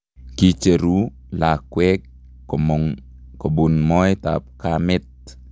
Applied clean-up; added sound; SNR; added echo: none; none; none; none.